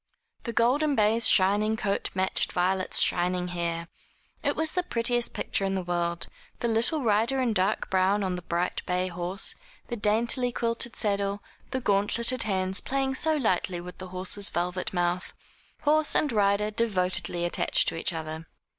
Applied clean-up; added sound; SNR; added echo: none; none; none; none.